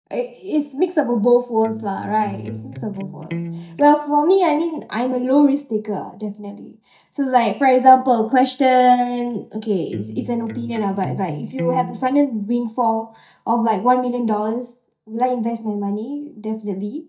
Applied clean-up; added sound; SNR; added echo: neural mask model DeepFilterNet 3.